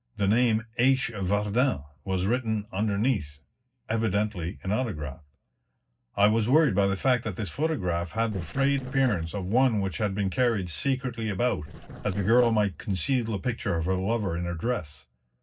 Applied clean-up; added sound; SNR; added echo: neural separator model SepFormer DNS4.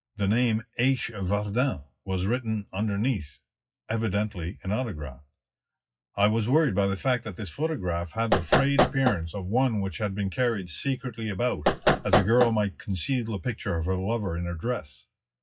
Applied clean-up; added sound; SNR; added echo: classical method WPE with log-MMSE.